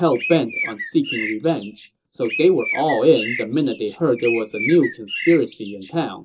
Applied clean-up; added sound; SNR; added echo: none; Bird; 10 dB; reverberation time 0.2 s.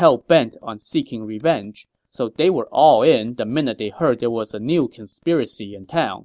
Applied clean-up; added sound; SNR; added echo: none; none; none; none.